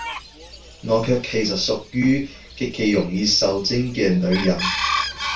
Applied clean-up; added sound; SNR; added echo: none; Chicken, rooster; 8 dB; reverberation time 0.3 s.